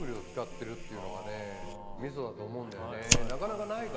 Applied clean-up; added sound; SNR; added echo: none; Fire; -3 dB; none.